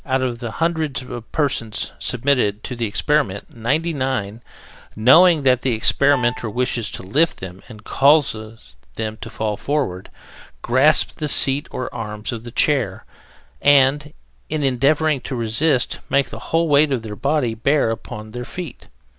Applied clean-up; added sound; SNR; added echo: none; Piano; 14 dB; none.